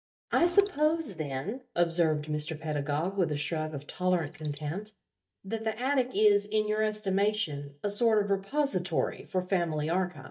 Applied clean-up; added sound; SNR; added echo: neural mask model DeepFilterNet 3.